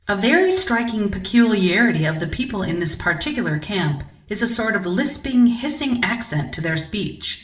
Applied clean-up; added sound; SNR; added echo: none; none; none; reverberation time 0.5 s.